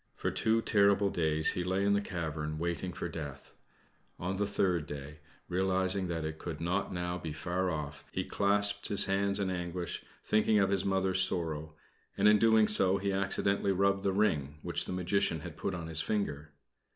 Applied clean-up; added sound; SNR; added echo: none; none; none; none.